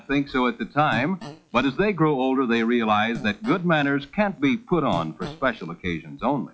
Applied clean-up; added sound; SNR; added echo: classical method log-MMSE.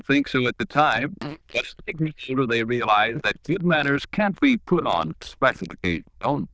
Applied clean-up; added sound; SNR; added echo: neural diffusion model UNIVERSE++.